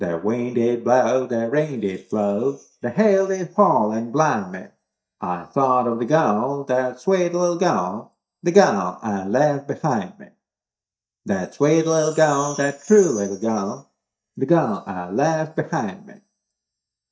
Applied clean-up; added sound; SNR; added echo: neural mask model DeepFilterNet 3.